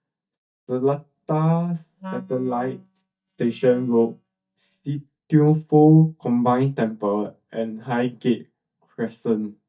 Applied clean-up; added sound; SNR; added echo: neural mask model DeepFilterNet 3.